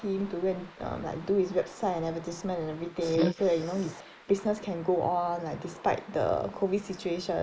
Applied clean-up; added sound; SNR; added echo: neural mask model Resemble Enhance denoiser.